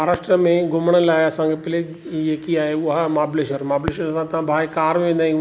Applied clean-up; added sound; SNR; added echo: none; none; none; none.